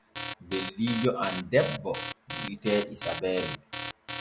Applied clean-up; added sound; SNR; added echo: none; Alarm; -4 dB; none.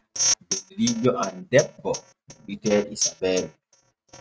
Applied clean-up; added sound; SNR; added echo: neural mask model RNNoise.